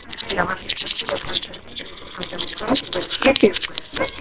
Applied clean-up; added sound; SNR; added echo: neural separator model SepFormer WHAMR!.